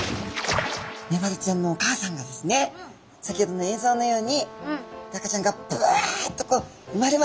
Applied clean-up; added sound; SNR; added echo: none; Brass instrument; 19 dB; none.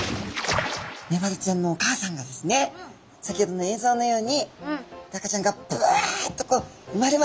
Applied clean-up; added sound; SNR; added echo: none; none; none; none.